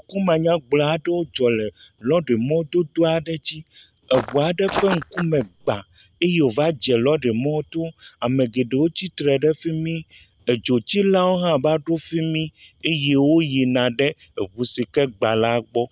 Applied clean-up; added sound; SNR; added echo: none; Walk, footsteps; 8 dB; none.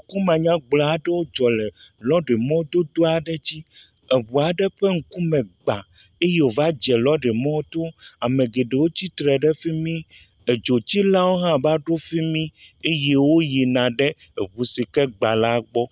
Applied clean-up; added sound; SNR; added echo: none; none; none; none.